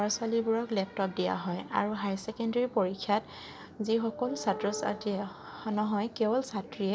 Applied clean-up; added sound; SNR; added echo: none; none; none; none.